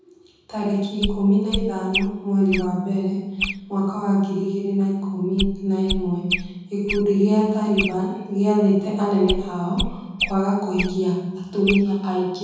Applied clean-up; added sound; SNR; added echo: none; Chirp, tweet; 8 dB; reverberation time 1.3 s.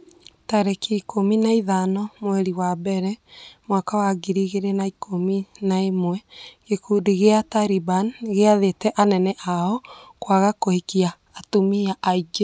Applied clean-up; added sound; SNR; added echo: none; none; none; none.